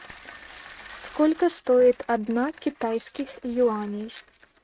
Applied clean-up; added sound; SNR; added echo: neural mask model RNNoise.